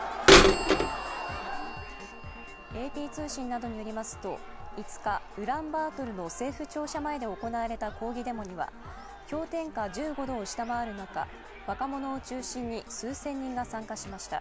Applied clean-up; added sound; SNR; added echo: none; Bird vocalization, bird call, bird song / Telephone; -3 dB; none.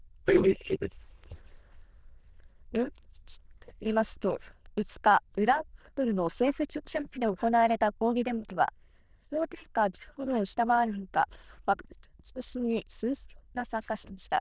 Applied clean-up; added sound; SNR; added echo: neural diffusion model UNIVERSE++.